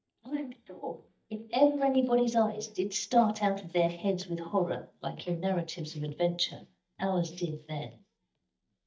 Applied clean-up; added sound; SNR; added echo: neural mask model DeepFilterNet 3.